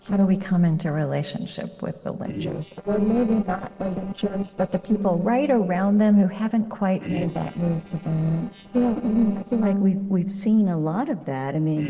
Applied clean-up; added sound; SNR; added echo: neural separator model SepFormer DNS4.